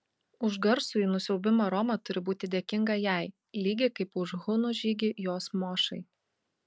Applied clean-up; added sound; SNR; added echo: none; none; none; none.